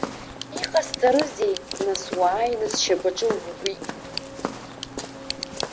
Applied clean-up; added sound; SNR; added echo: none; Walk, footsteps + Tick; 7 dB; none.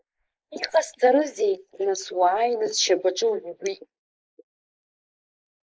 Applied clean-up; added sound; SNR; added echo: neural mask model Resemble Enhance denoiser.